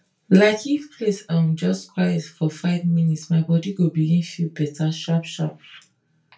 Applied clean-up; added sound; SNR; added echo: none; none; none; reverberation time 0.2 s.